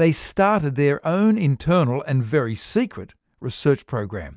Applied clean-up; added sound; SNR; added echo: none; none; none; none.